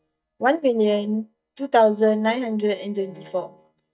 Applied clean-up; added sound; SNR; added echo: neural mask model DeepFilterNet 3.